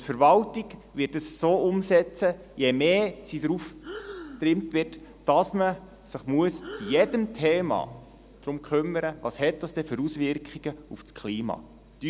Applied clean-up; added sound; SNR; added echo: none; Breathing; 18 dB; none.